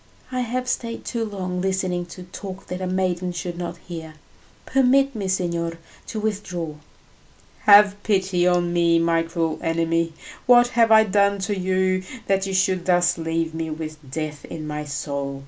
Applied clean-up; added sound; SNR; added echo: none; none; none; none.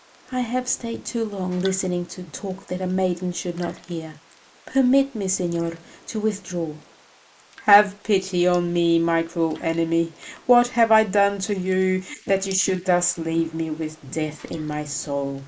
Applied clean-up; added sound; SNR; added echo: neural mask model Resemble Enhance denoiser.